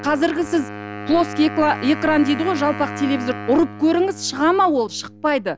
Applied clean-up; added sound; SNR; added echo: none; Wind instrument, woodwind instrument; 12 dB; none.